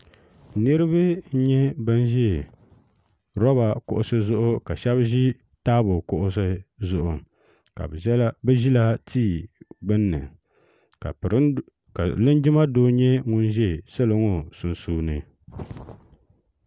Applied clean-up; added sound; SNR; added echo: none; none; none; none.